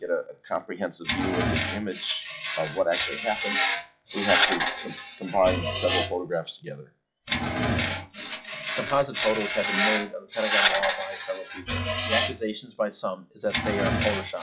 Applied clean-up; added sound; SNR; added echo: classical method log-MMSE.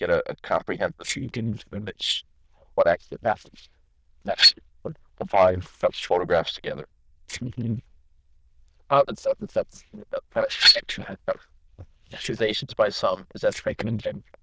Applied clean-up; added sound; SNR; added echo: neural diffusion model UNIVERSE++.